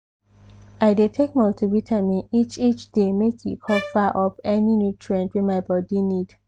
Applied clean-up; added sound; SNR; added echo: none; Bowed string instrument; 14 dB; none.